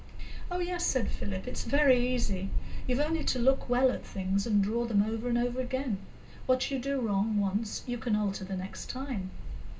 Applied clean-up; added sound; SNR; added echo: none; Wind; 3 dB; reverberation time 0.2 s.